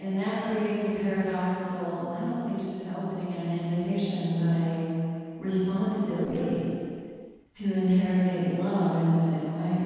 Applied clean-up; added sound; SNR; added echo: neural separator model SepFormer DNS4.